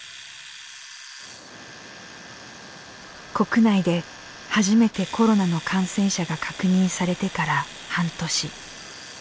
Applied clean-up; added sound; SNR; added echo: none; Domestic sounds, home sounds; 17 dB; none.